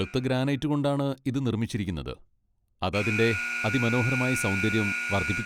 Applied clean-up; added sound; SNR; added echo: none; Alarm; 6 dB; none.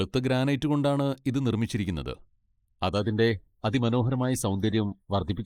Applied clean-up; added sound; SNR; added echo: neural mask model Resemble Enhance denoiser.